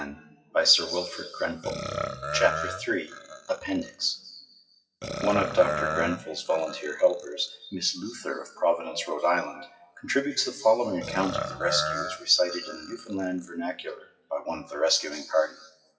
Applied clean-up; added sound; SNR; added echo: classical method WPE with log-MMSE.